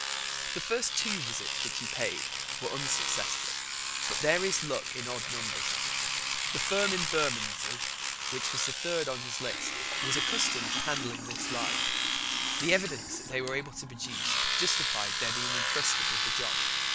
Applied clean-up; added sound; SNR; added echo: none; Domestic sounds, home sounds; -3 dB; none.